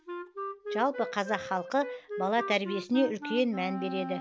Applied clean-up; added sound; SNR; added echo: none; Wind instrument, woodwind instrument; 8 dB; none.